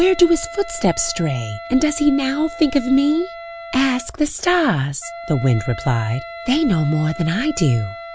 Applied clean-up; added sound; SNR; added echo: none; Wind instrument, woodwind instrument; 15 dB; none.